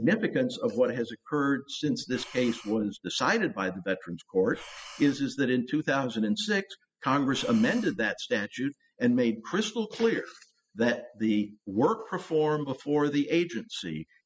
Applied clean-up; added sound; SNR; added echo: classical method spectral subtraction.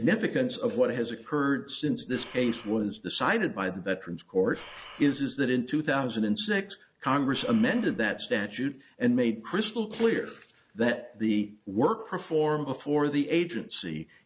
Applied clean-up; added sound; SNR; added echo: none; Breathing; 19 dB; none.